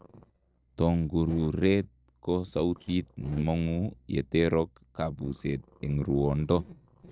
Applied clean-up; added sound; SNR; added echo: neural separator model SepFormer DNS4.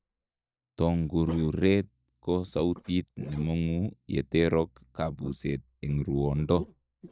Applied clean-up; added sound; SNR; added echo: neural mask model DeepFilterNet 3.